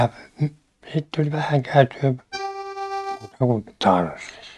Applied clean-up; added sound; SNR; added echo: neural mask model RNNoise.